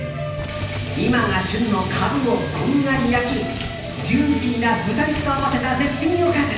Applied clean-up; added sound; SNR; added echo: none; Wind; 14 dB; reverberation time 0.9 s.